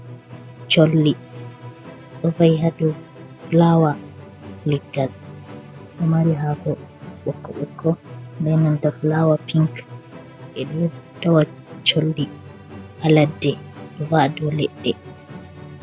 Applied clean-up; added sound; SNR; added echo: none; Musical instrument; 17 dB; none.